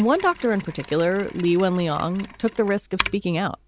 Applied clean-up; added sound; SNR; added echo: none; Mechanisms; 13 dB; none.